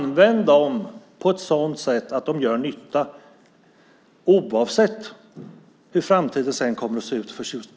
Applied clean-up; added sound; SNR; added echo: none; none; none; none.